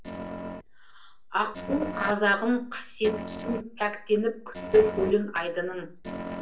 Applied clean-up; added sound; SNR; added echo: neural separator model SepFormer DNS4.